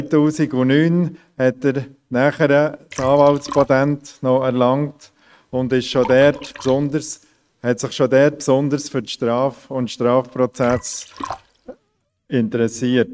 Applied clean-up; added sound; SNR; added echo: neural mask model RNNoise.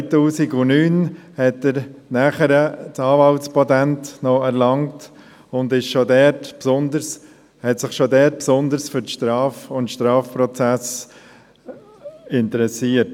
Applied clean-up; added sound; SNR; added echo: none; none; none; none.